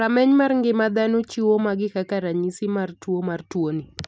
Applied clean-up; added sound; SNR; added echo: none; none; none; none.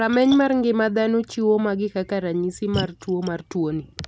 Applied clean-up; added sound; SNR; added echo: none; Splash, splatter; 16 dB; none.